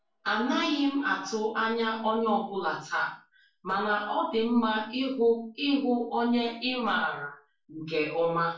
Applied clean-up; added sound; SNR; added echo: none; none; none; reverberation time 0.3 s.